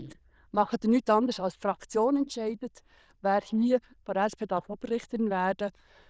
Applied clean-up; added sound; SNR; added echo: neural diffusion model UNIVERSE++.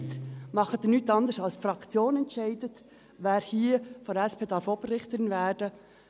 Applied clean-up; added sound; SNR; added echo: none; Guitar; 20 dB; none.